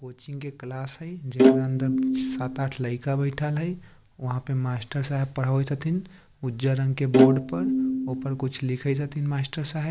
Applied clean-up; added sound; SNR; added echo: none; Bowed string instrument; -4 dB; none.